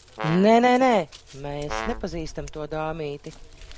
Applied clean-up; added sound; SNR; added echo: none; Scissors + Brass instrument; 12 dB; none.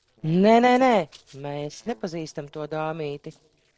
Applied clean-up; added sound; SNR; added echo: neural separator model SepFormer DNS4.